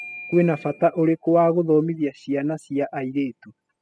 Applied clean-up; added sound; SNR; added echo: classical method spectral subtraction.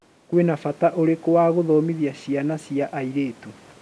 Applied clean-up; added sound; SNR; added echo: none; none; none; none.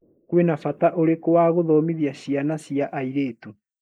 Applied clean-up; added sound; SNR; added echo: neural mask model Resemble Enhance denoiser.